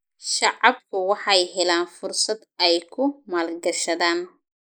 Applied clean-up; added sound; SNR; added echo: neural mask model Resemble Enhance denoiser.